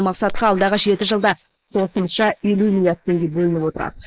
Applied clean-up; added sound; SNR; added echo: neural mask model Resemble Enhance denoiser.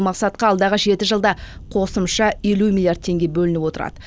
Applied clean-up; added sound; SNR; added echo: none; none; none; none.